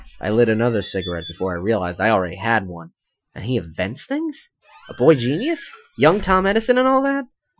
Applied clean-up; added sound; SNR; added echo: classical method Wiener filter.